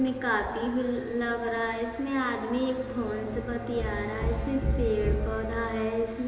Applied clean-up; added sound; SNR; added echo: none; Bowed string instrument; 12 dB; reverberation time 2.5 s.